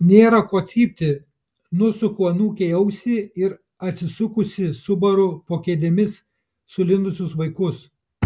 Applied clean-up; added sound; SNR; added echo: none; none; none; none.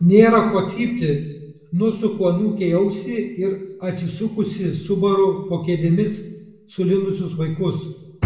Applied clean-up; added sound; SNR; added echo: none; none; none; reverberation time 0.7 s.